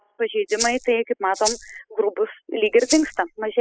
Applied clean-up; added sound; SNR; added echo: classical method spectral subtraction.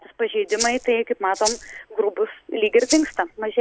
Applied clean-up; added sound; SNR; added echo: none; Rattle (instrument); 7 dB; none.